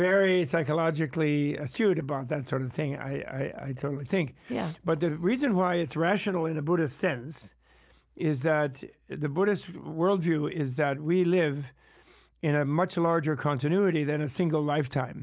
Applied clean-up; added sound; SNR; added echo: none; none; none; none.